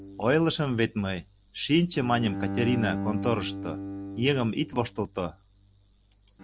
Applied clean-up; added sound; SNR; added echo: none; Bowed string instrument; 9 dB; none.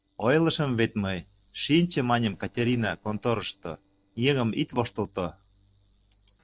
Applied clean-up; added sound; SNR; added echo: neural separator model SepFormer DNS4.